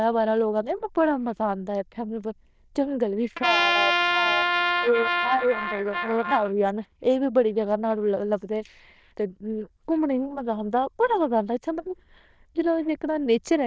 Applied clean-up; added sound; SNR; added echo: neural diffusion model UNIVERSE++.